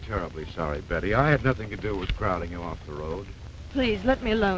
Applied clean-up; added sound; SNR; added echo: none; none; none; none.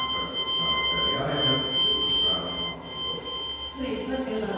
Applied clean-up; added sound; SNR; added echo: none; Bowed string instrument; -5 dB; reverberation time 1.2 s.